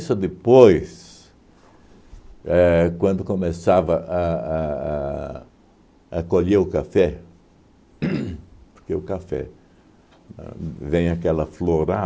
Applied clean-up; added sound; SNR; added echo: none; none; none; none.